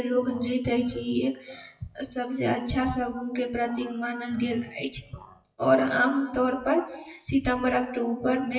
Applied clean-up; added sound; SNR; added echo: classical method WPE with log-MMSE.